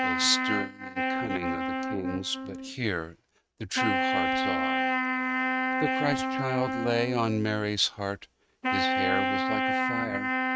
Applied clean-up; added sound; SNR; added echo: neural mask model RNNoise.